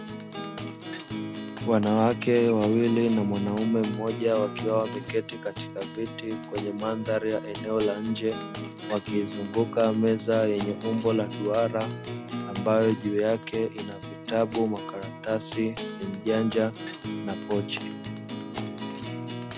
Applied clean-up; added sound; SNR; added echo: none; Acoustic guitar; 7 dB; none.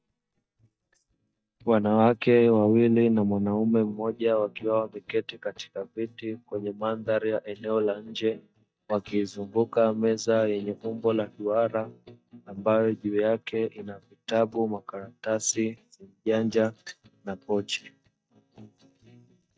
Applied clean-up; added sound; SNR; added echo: neural mask model DeepFilterNet 3.